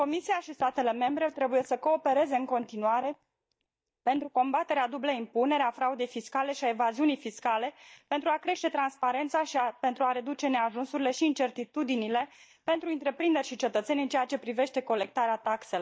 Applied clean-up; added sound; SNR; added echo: neural mask model DeepFilterNet 3.